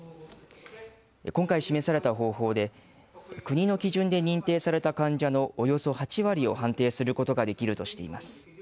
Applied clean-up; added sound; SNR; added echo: none; none; none; none.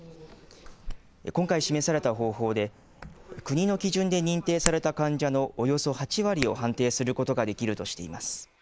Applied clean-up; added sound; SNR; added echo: neural mask model Resemble Enhance denoiser.